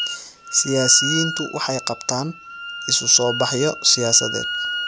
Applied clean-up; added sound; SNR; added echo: none; Wind instrument, woodwind instrument; 7 dB; none.